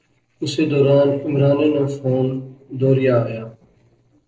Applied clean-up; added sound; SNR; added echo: neural separator model SepFormer DNS4.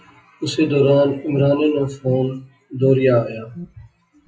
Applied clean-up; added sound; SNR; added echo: classical method WPE with log-MMSE.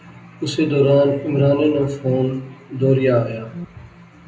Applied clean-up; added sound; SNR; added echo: none; Alarm; 18 dB; reverberation time 0.5 s.